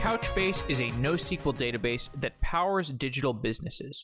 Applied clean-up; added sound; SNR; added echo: none; none; none; none.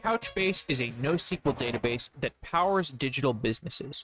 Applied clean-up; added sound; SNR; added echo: neural mask model RNNoise.